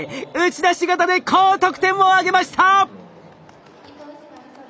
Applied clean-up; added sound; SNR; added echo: none; none; none; none.